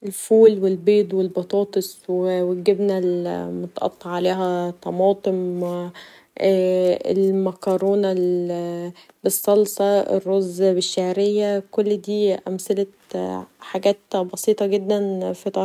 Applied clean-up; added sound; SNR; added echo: none; none; none; none.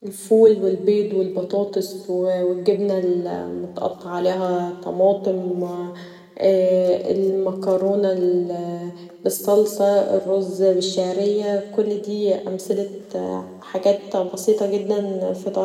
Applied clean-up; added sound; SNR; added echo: none; none; none; reverberation time 1.5 s.